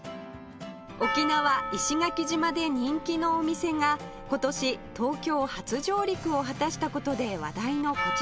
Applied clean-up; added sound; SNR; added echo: none; Percussion; 9 dB; none.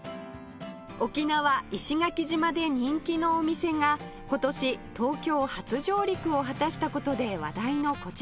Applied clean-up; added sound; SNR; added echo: none; none; none; none.